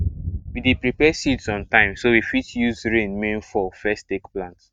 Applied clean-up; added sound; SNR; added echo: neural mask model RNNoise.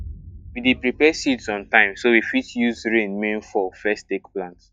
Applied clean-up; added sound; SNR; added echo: classical method log-MMSE.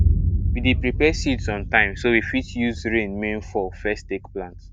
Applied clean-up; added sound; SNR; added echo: none; Boom; 2 dB; none.